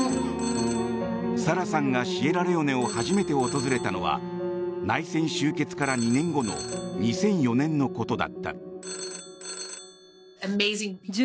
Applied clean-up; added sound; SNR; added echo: none; Telephone; 15 dB; none.